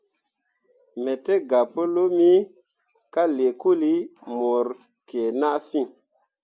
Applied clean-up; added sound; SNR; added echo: none; none; none; none.